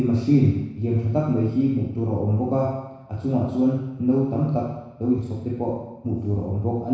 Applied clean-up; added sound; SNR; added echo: none; none; none; reverberation time 1.1 s.